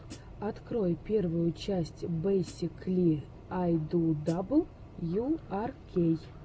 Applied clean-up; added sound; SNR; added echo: none; Hi-hat; 20 dB; none.